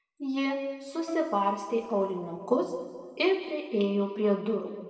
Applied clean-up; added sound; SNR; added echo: neural separator model SepFormer DNS4.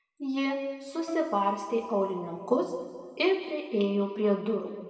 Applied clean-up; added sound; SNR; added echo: none; Plucked string instrument; 14 dB; reverberation time 1.8 s.